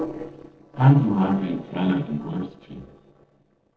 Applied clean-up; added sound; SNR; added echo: neural separator model SepFormer DNS4.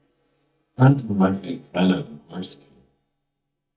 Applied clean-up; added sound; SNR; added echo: neural mask model DeepFilterNet 3.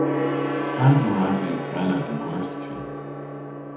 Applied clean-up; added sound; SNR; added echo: none; Gong; 2 dB; reverberation time 1.1 s.